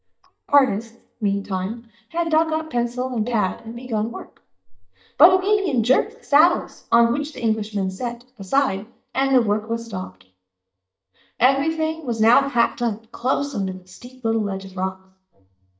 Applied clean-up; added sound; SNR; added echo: neural mask model DeepFilterNet 3.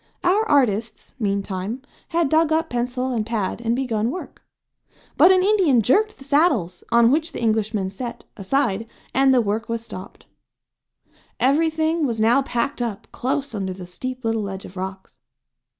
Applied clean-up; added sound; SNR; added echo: none; none; none; none.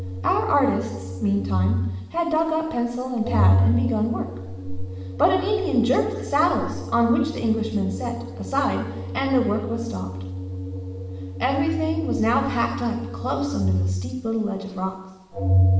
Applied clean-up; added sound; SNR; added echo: none; Organ; 2 dB; reverberation time 1.0 s.